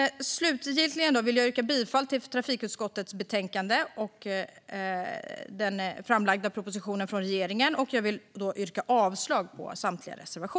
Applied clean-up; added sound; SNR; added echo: none; none; none; none.